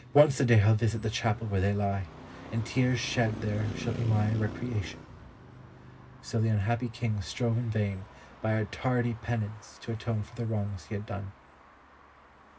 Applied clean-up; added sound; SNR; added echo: none; Traffic noise, roadway noise; 15 dB; reverberation time 0.4 s.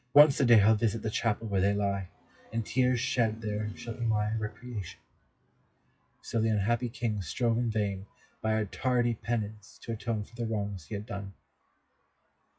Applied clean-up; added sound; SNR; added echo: classical method WPE with log-MMSE.